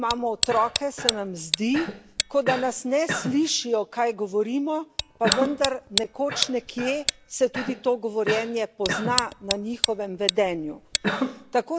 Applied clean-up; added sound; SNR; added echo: none; Tick + Cough; 4 dB; none.